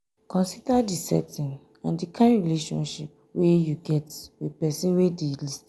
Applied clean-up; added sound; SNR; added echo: none; none; none; none.